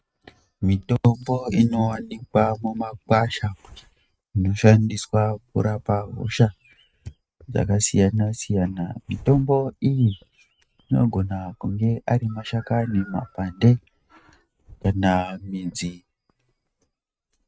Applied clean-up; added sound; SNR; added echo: neural mask model RNNoise.